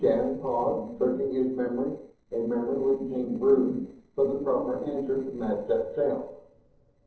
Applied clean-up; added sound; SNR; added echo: neural separator model SepFormer DNS4.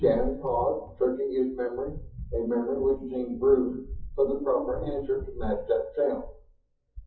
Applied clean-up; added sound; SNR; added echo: classical method WPE with log-MMSE.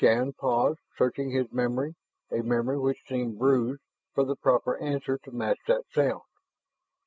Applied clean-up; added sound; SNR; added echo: none; none; none; none.